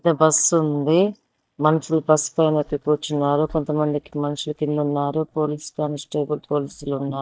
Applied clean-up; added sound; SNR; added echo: neural mask model DeepFilterNet 3.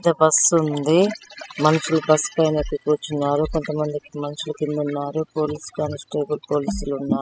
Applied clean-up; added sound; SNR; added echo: classical method spectral subtraction.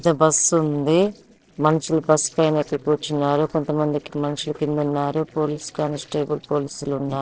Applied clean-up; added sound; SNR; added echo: neural separator model SepFormer DNS4.